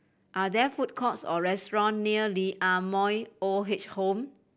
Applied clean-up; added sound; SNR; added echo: none; none; none; none.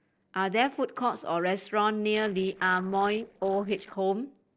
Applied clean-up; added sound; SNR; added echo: neural separator model SepFormer DNS4.